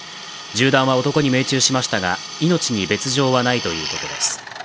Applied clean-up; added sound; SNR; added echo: none; Drill; 11 dB; none.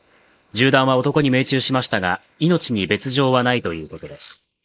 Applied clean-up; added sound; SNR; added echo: neural mask model Resemble Enhance denoiser.